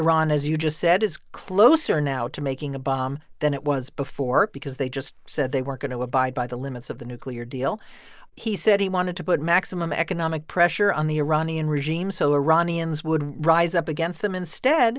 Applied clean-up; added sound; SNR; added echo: none; none; none; none.